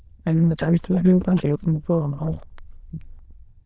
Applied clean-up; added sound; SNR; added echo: neural diffusion model UNIVERSE++.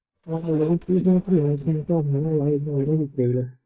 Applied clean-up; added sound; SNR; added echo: neural mask model DeepFilterNet 3.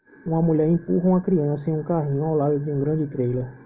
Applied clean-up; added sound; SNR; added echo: none; none; none; none.